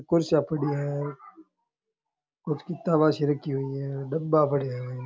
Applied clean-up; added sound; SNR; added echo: none; none; none; none.